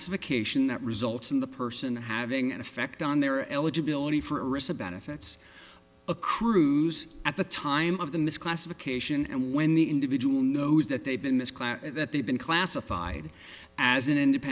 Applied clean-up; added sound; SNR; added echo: none; none; none; none.